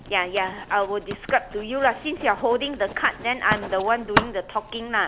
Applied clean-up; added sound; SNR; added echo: none; Writing; 8 dB; none.